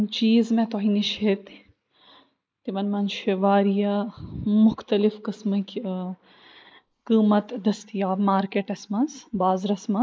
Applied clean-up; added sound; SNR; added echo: neural mask model Resemble Enhance denoiser.